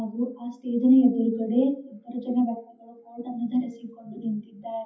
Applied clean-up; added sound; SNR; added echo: classical method WPE with log-MMSE.